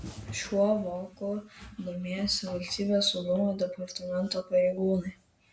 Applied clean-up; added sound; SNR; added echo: none; none; none; none.